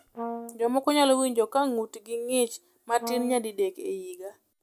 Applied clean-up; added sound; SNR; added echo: none; Brass instrument; 10 dB; none.